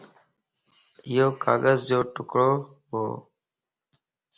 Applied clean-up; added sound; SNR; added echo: none; none; none; none.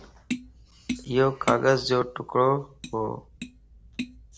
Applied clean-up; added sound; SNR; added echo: none; Tap; 11 dB; none.